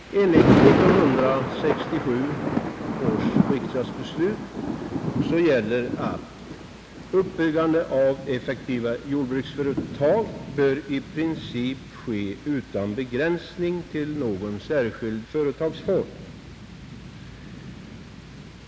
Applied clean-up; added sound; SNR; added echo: none; Thunder; 2 dB; none.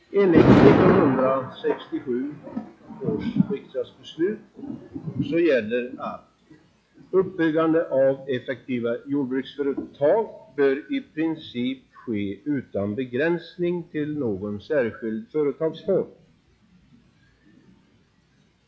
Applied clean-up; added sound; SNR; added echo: classical method log-MMSE.